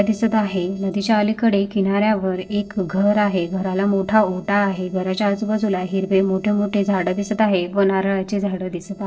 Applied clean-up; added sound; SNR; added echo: neural separator model SepFormer DNS4.